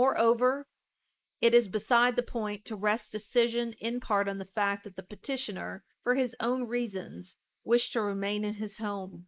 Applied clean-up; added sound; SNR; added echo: neural mask model Resemble Enhance denoiser.